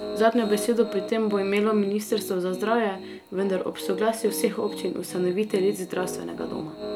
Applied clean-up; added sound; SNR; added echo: none; Piano; 10 dB; none.